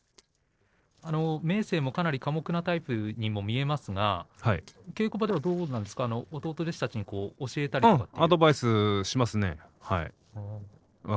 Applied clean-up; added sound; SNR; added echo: neural separator model SepFormer DNS4.